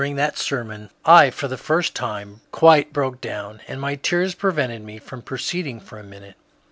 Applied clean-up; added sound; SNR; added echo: none; none; none; none.